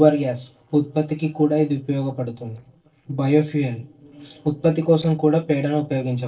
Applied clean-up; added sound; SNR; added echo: neural separator model SepFormer DNS4.